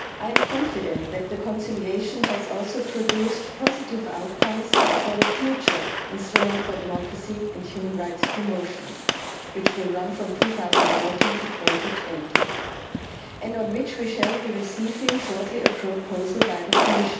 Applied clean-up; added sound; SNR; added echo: none; Gunshot, gunfire; -2 dB; reverberation time 0.8 s.